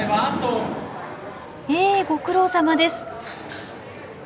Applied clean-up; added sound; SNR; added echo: none; none; none; none.